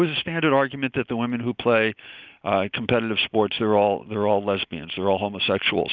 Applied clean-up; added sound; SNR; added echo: none; none; none; none.